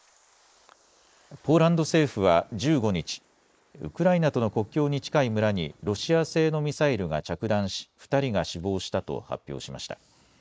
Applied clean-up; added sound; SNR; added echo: neural mask model Resemble Enhance denoiser.